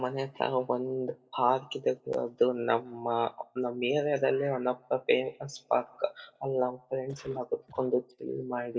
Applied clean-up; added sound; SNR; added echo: neural mask model DeepFilterNet 3.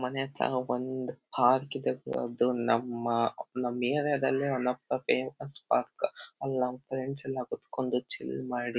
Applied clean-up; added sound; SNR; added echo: none; none; none; none.